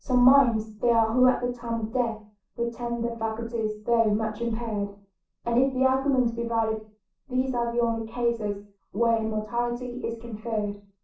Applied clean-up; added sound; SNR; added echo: none; none; none; reverberation time 0.4 s.